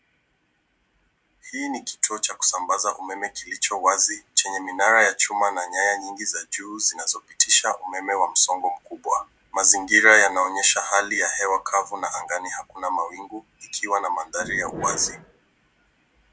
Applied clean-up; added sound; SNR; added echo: none; none; none; none.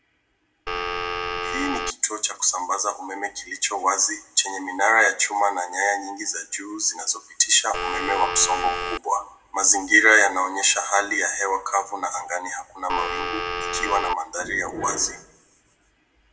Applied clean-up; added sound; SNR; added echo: none; Telephone; 4 dB; reverberation time 0.5 s.